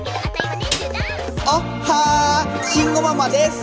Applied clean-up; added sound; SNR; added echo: none; Chink, clink + Snare drum; 10 dB; none.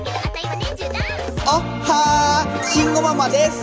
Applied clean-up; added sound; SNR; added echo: none; none; none; none.